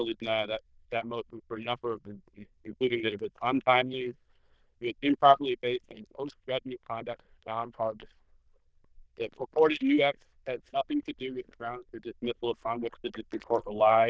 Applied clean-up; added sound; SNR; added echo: neural diffusion model UNIVERSE++.